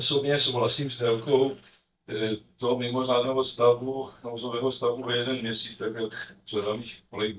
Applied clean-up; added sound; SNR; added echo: neural mask model DeepFilterNet 3.